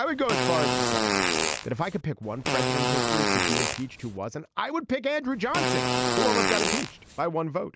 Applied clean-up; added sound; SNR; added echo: none; Fart; -3 dB; none.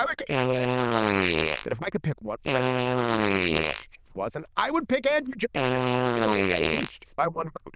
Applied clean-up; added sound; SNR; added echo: neural diffusion model UNIVERSE++.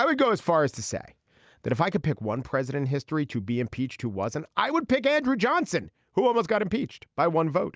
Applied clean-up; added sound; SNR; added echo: none; none; none; none.